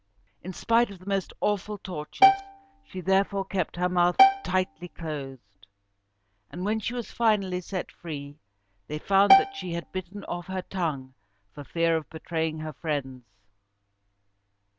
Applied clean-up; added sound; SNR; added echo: none; Bowed string instrument; -4 dB; none.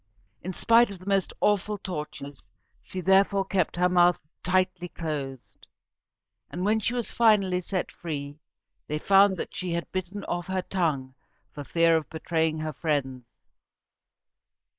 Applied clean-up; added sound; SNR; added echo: neural mask model Resemble Enhance denoiser.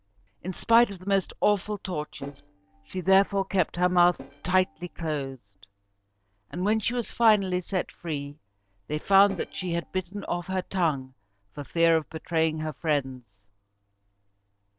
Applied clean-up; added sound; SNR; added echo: neural separator model SepFormer DNS4.